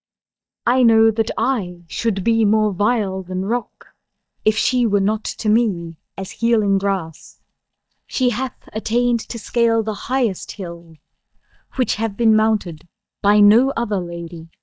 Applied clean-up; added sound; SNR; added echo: neural mask model DeepFilterNet 3.